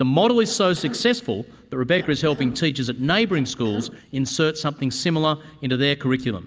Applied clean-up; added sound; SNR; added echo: none; Cough; 17 dB; none.